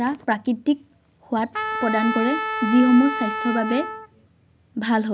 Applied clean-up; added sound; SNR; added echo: none; Trumpet; 5 dB; none.